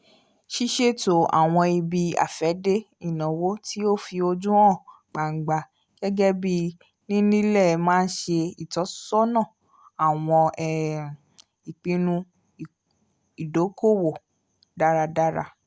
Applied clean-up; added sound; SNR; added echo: none; none; none; none.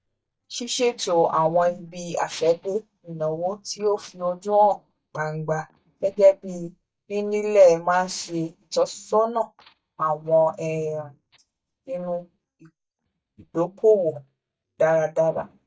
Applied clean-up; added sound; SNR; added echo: neural mask model DeepFilterNet 3.